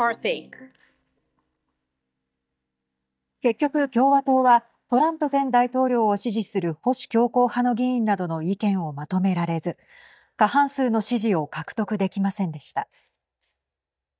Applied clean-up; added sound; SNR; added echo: neural mask model DeepFilterNet 3.